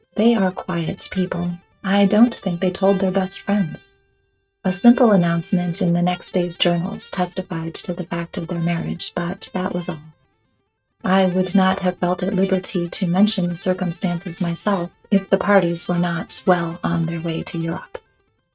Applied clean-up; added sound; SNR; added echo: neural mask model RNNoise.